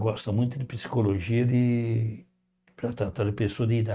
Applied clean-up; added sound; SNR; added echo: neural mask model RNNoise.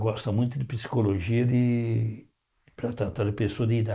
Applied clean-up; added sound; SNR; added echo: neural mask model Resemble Enhance denoiser.